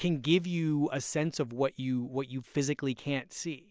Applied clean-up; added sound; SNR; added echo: none; none; none; none.